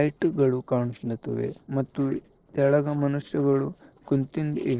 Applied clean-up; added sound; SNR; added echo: neural separator model SepFormer DNS4.